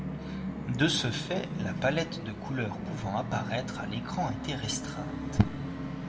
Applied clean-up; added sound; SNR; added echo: none; Musical instrument; 4 dB; reverberation time 1.0 s.